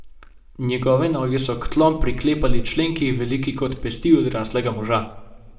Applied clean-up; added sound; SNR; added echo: none; none; none; reverberation time 0.6 s.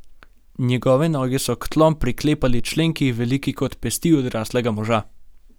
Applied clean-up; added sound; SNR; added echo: none; none; none; none.